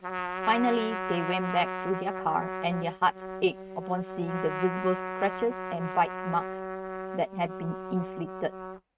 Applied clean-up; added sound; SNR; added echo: neural mask model RNNoise.